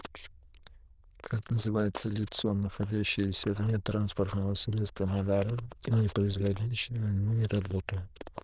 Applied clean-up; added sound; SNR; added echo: neural diffusion model UNIVERSE++.